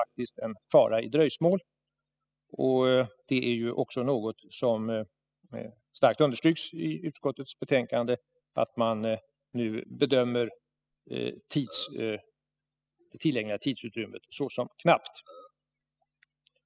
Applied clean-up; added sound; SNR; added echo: classical method spectral subtraction.